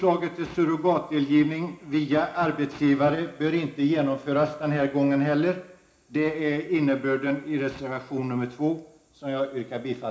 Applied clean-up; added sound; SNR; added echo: none; none; none; reverberation time 0.4 s.